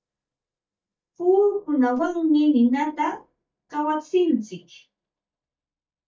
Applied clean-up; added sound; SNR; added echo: neural mask model DeepFilterNet 3.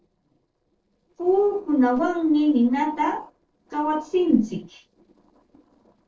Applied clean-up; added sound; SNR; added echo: neural separator model SepFormer DNS4.